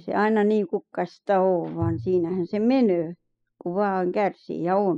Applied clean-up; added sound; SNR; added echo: classical method spectral subtraction.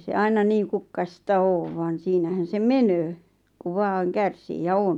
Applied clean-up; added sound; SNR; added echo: none; none; none; none.